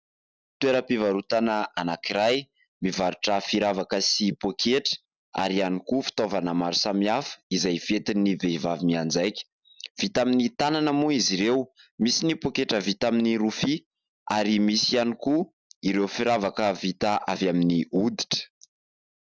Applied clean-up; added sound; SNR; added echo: none; none; none; none.